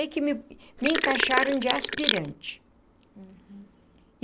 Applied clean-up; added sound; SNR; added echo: none; Sink (filling or washing); -2 dB; none.